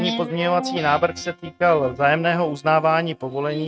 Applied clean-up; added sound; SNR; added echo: neural mask model RNNoise.